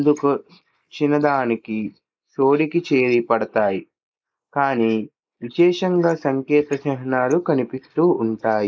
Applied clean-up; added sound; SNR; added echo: neural mask model Resemble Enhance denoiser.